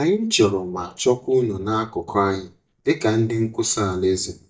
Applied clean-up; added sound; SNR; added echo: neural mask model DeepFilterNet 3.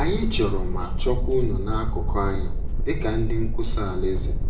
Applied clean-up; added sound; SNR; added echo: none; Thunderstorm; -4 dB; reverberation time 0.5 s.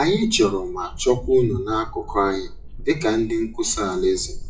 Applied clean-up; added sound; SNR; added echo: classical method WPE with log-MMSE.